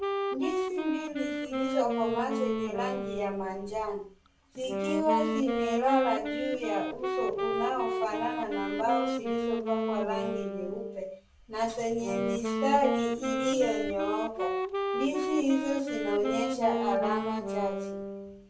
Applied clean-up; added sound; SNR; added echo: none; Wind instrument, woodwind instrument; 1 dB; reverberation time 0.3 s.